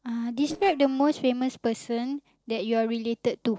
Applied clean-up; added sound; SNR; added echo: neural separator model SepFormer DNS4.